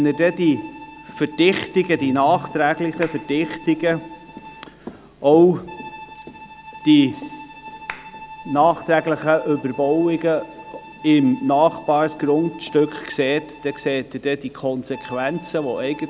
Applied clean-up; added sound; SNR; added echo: none; Bowed string instrument + Clapping; 19 dB; none.